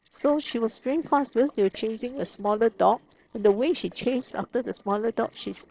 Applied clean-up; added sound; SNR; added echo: neural separator model SepFormer DNS4.